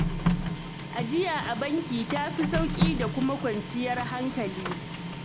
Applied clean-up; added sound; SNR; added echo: none; Printer; 0 dB; none.